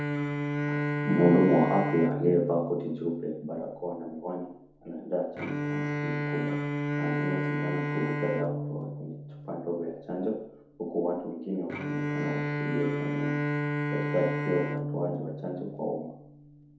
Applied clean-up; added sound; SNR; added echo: none; Bowed string instrument; 2 dB; reverberation time 0.8 s.